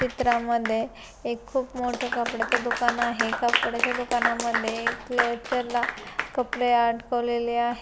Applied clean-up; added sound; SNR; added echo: none; Applause / Clapping; 4 dB; none.